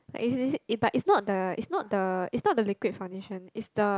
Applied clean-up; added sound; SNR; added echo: none; none; none; none.